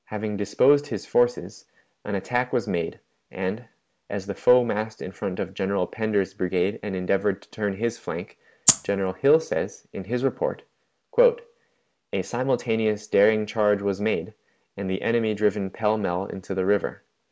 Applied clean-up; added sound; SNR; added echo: none; Rattle (instrument); -3 dB; none.